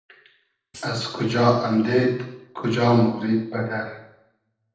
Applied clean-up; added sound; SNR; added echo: neural separator model SepFormer DNS4.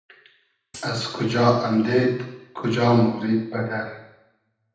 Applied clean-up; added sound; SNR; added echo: none; Hi-hat; 20 dB; reverberation time 0.8 s.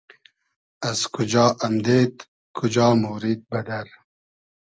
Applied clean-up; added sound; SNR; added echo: none; none; none; none.